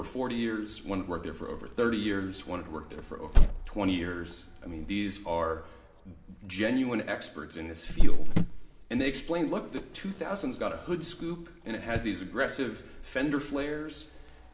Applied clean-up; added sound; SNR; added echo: none; Cricket; -5 dB; reverberation time 1.7 s.